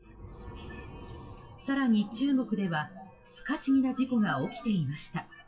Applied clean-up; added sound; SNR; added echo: classical method WPE with log-MMSE.